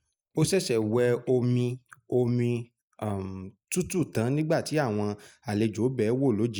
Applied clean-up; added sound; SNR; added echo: neural mask model Resemble Enhance denoiser.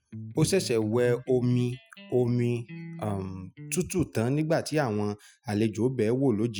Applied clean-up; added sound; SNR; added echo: classical method Wiener filter.